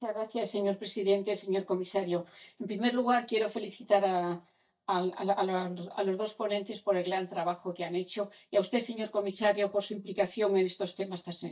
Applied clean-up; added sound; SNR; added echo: neural mask model DeepFilterNet 3.